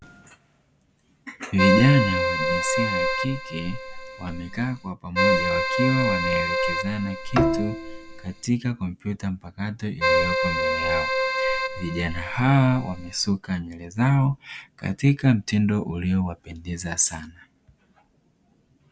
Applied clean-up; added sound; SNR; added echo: none; Keyboard (musical) + Bowed string instrument; -1 dB; none.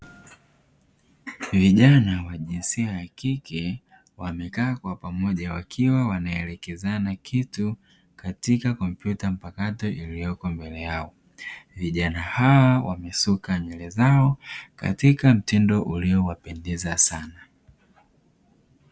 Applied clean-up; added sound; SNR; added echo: none; none; none; none.